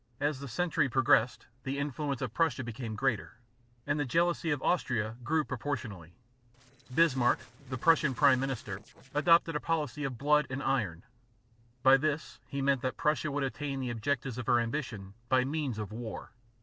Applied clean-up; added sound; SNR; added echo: neural separator model SepFormer DNS4.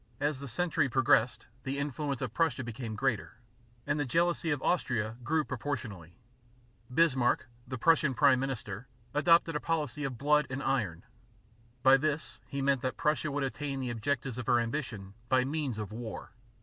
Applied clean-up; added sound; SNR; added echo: none; none; none; none.